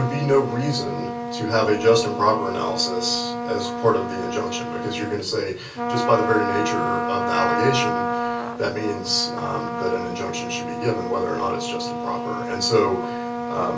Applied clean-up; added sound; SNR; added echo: none; Trumpet; 3 dB; reverberation time 0.2 s.